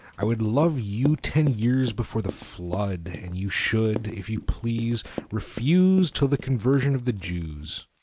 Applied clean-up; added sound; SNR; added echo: neural mask model Resemble Enhance denoiser.